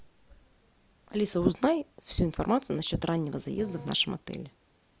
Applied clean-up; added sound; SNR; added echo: none; Printer; 14 dB; none.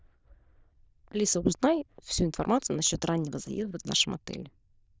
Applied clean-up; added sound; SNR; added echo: neural diffusion model UNIVERSE++.